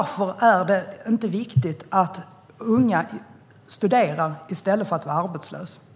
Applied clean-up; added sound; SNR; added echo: none; none; none; none.